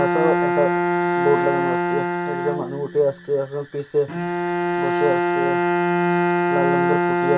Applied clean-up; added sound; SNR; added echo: none; Bowed string instrument; -4 dB; reverberation time 0.2 s.